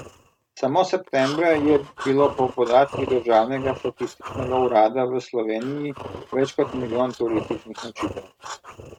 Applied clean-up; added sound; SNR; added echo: neural mask model RNNoise.